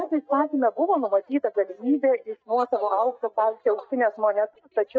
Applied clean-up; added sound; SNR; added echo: neural mask model DeepFilterNet 3.